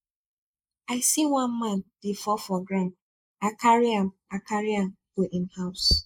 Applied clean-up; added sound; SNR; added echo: neural mask model Resemble Enhance denoiser.